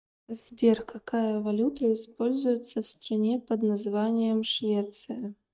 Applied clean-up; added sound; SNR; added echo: neural mask model DeepFilterNet 3.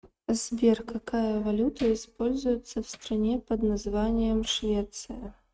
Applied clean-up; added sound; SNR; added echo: neural mask model RNNoise.